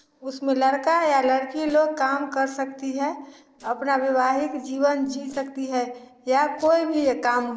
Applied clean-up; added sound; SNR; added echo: neural separator model SepFormer DNS4.